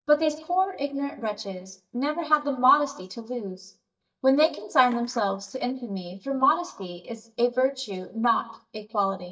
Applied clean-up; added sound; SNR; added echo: neural mask model DeepFilterNet 3.